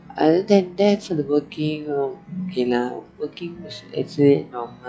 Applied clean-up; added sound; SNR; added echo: classical method log-MMSE.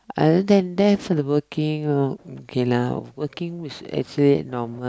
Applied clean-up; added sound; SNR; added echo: none; none; none; none.